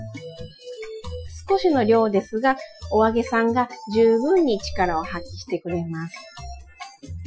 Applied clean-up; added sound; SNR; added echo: classical method Wiener filter.